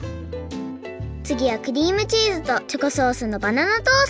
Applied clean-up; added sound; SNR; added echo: none; none; none; none.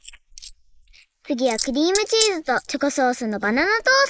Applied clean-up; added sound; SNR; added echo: neural mask model Resemble Enhance denoiser.